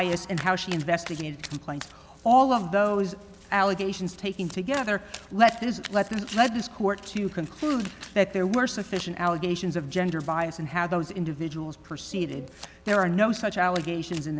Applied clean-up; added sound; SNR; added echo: none; Domestic sounds, home sounds; 19 dB; none.